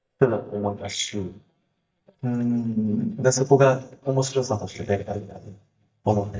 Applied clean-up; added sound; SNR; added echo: neural mask model DeepFilterNet 3.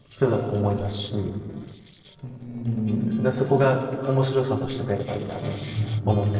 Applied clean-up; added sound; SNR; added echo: neural separator model SepFormer DNS4.